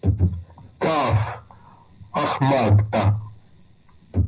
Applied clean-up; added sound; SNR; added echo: none; none; none; reverberation time 0.5 s.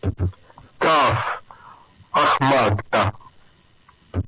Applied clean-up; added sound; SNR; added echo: none; none; none; none.